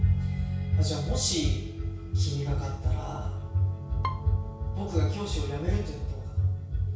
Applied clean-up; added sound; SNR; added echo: none; Bowed string instrument; 15 dB; reverberation time 0.6 s.